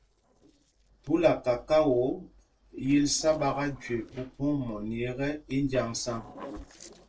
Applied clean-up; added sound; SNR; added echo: neural separator model SepFormer DNS4.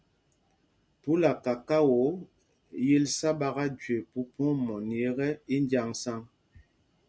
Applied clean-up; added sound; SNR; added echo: none; none; none; none.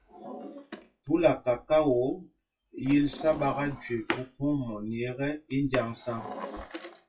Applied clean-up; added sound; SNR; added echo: classical method WPE with log-MMSE.